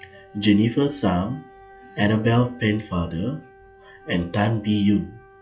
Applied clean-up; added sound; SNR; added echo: classical method log-MMSE.